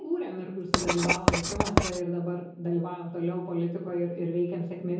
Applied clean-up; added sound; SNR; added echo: none; Writing; -2 dB; reverberation time 0.7 s.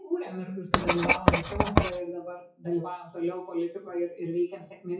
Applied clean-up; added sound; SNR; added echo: classical method WPE with log-MMSE.